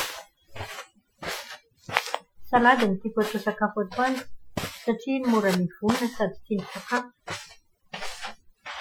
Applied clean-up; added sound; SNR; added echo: classical method Wiener filter.